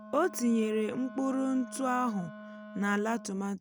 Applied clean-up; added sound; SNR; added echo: none; Wind instrument, woodwind instrument; 15 dB; none.